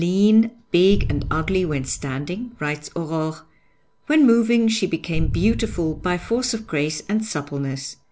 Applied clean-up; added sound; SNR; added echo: none; Boom; 10 dB; none.